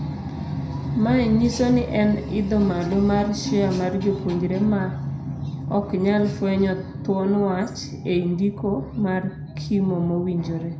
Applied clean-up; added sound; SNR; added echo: none; none; none; reverberation time 0.5 s.